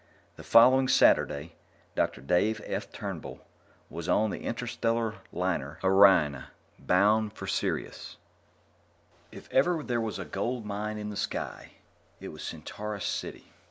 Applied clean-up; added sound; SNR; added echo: none; none; none; none.